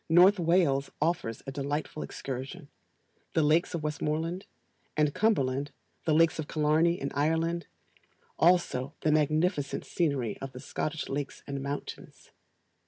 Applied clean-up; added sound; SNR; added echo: none; none; none; none.